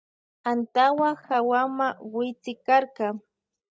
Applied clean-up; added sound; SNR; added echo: neural mask model DeepFilterNet 3.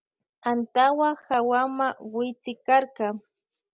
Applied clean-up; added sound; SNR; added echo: none; none; none; none.